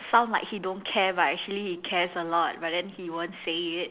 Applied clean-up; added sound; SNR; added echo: none; none; none; none.